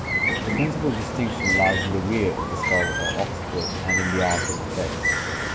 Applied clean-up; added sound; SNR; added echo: none; Bird; -2 dB; none.